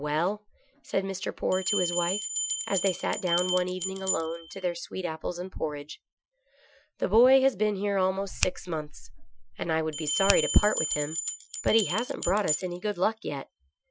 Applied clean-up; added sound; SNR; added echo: classical method Wiener filter.